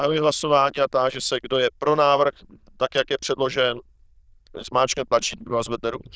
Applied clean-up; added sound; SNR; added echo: neural diffusion model UNIVERSE++.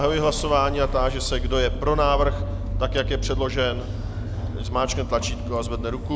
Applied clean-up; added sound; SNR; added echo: none; Engine starting / Motor vehicle (road); 2 dB; none.